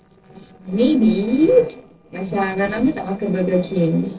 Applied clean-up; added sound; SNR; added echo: neural separator model SepFormer DNS4.